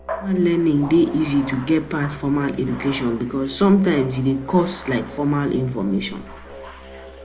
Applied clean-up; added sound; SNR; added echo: none; Musical instrument + Bathtub (filling or washing); 16 dB; none.